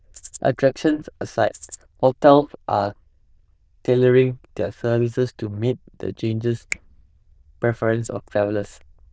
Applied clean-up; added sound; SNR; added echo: neural diffusion model UNIVERSE++.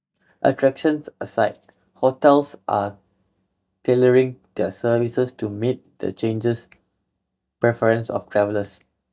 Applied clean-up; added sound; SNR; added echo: neural mask model DeepFilterNet 3.